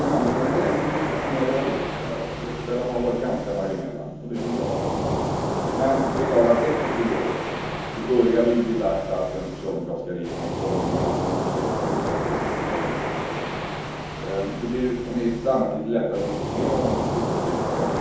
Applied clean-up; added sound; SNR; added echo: none; Waves, surf; 2 dB; reverberation time 0.9 s.